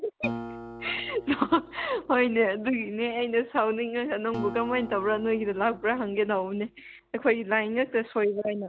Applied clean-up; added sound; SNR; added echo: none; Acoustic guitar; 14 dB; none.